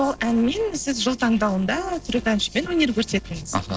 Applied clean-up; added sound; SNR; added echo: neural separator model SepFormer DNS4.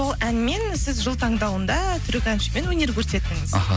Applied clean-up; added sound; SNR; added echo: none; none; none; none.